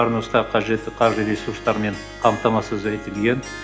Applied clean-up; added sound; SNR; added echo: none; Harp; 14 dB; reverberation time 1.4 s.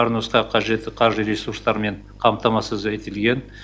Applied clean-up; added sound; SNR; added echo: none; none; none; none.